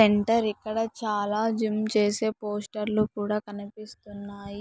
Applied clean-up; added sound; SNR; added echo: none; none; none; none.